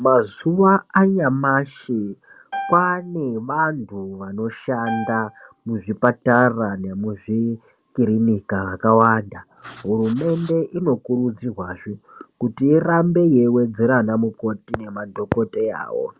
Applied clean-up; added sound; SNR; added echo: none; Piano + Writing; 15 dB; none.